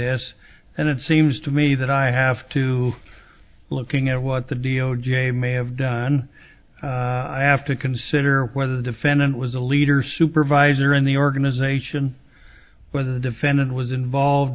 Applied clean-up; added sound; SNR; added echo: none; none; none; none.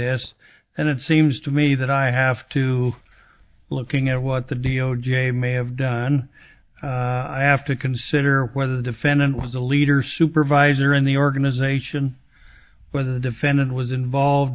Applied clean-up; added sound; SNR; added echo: neural mask model DeepFilterNet 3.